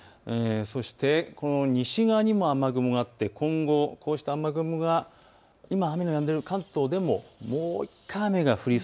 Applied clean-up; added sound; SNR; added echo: none; none; none; none.